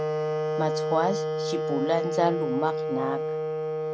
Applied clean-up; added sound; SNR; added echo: none; Wind instrument, woodwind instrument; -2 dB; none.